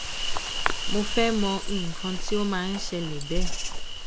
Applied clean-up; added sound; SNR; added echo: none; Insect; -3 dB; none.